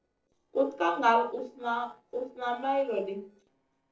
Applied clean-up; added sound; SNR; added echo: neural separator model SepFormer DNS4.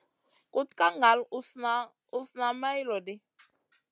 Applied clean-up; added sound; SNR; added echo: none; none; none; none.